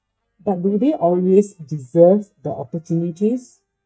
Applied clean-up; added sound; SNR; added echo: neural mask model DeepFilterNet 3.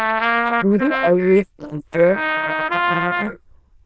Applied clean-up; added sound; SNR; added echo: neural diffusion model UNIVERSE++.